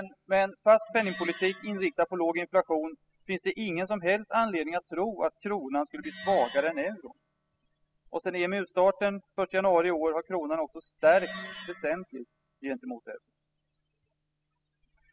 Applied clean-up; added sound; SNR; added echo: classical method spectral subtraction.